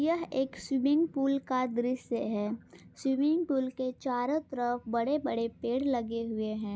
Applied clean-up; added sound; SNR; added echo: none; none; none; none.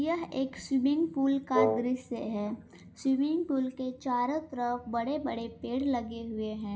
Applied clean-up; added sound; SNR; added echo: none; Wind instrument, woodwind instrument; -2 dB; reverberation time 0.7 s.